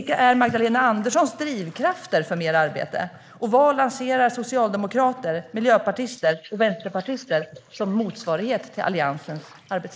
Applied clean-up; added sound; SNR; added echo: neural mask model Resemble Enhance denoiser.